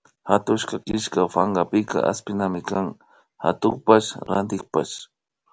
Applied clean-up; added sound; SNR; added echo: none; none; none; none.